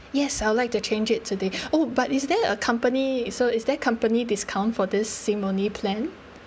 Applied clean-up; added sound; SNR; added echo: none; none; none; none.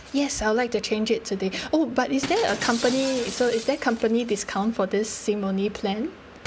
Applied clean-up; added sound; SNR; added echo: none; Shatter; 15 dB; none.